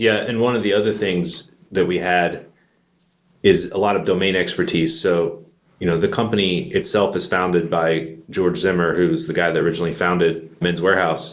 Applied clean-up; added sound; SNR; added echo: none; none; none; none.